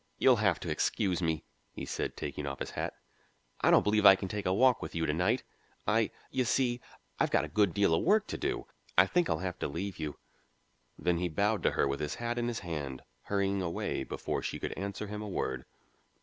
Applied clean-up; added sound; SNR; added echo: none; none; none; none.